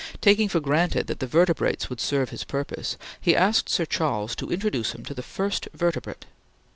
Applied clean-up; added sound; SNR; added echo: none; none; none; none.